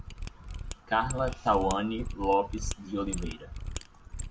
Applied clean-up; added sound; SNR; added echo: none; Mechanisms; 6 dB; none.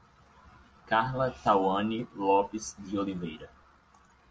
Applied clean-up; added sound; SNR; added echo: none; none; none; none.